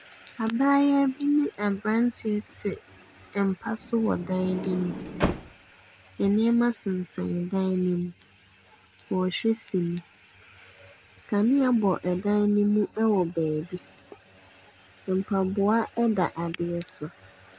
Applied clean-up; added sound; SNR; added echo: none; Sliding door; 6 dB; none.